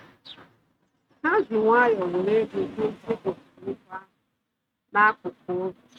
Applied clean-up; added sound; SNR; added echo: neural mask model RNNoise.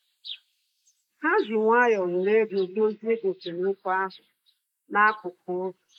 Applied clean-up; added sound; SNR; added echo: neural mask model Resemble Enhance denoiser.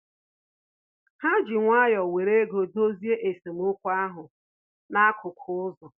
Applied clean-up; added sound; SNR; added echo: none; none; none; none.